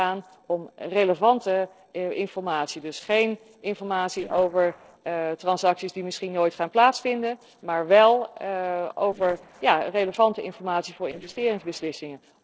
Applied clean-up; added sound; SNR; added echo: neural separator model SepFormer DNS4.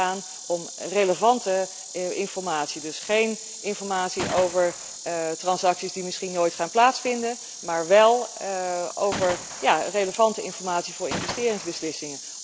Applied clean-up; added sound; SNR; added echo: none; Insect + Gunshot, gunfire; 11 dB; none.